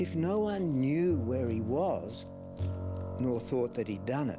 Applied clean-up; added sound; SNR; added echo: none; none; none; none.